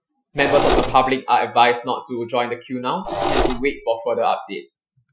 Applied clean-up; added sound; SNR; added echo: classical method Wiener filter.